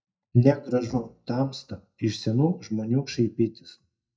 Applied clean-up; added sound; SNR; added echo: neural mask model DeepFilterNet 3.